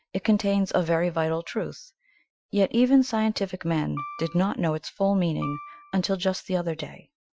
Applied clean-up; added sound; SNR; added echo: classical method Wiener filter.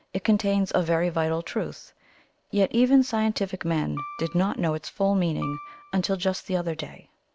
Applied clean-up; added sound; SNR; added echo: none; Piano; 16 dB; none.